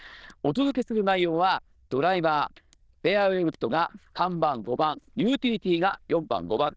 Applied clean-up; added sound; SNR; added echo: neural diffusion model UNIVERSE++.